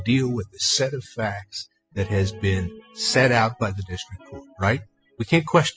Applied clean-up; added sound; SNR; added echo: classical method spectral subtraction.